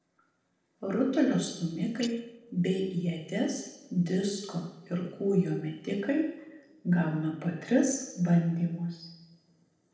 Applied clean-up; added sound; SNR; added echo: neural separator model SepFormer DNS4.